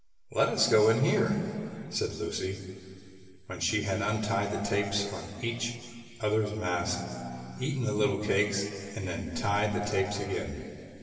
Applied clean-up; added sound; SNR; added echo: none; Electric guitar / Strum; 12 dB; reverberation time 2.8 s.